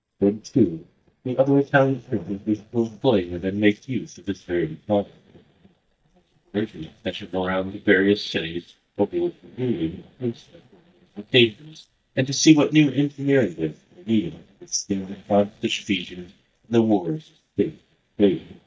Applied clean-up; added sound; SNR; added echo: neural mask model DeepFilterNet 3.